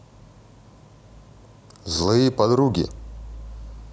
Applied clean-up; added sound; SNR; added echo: none; none; none; none.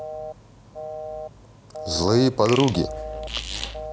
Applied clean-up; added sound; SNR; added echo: none; Fart + Telephone; 9 dB; none.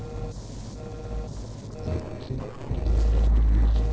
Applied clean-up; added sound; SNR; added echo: neural separator model SepFormer DNS4.